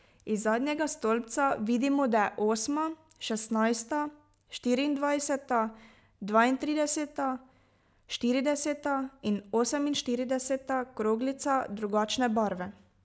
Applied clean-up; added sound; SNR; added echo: none; none; none; none.